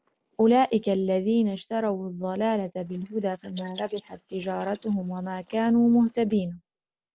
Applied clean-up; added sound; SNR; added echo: neural mask model Resemble Enhance denoiser.